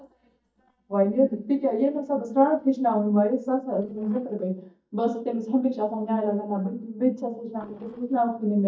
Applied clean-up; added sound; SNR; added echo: neural mask model DeepFilterNet 3.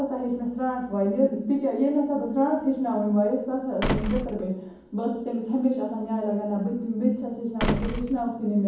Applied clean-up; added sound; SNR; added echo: none; Slam; 6 dB; reverberation time 1.2 s.